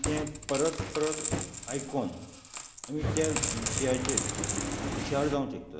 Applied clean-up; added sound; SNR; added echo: none; Coin (dropping) + Fire; 0 dB; none.